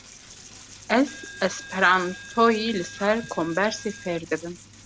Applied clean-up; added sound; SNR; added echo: none; Coin (dropping); 16 dB; none.